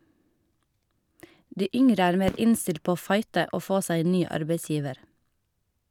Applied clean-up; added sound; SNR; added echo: none; Fireworks; 18 dB; none.